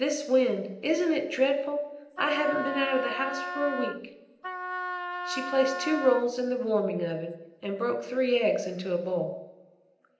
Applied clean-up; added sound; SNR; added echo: none; Wind instrument, woodwind instrument; 6 dB; reverberation time 0.8 s.